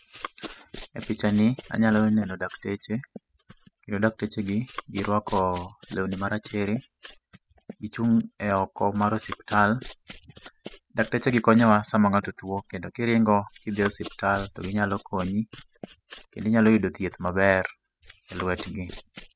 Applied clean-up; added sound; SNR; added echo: classical method spectral subtraction.